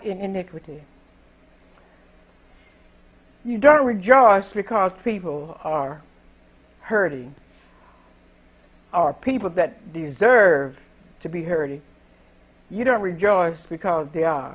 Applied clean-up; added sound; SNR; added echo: none; none; none; none.